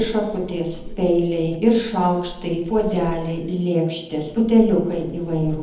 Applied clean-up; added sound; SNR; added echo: none; Dog; 15 dB; reverberation time 1.0 s.